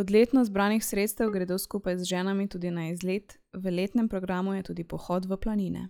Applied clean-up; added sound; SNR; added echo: classical method log-MMSE.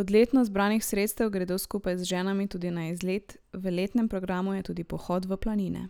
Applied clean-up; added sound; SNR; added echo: none; none; none; none.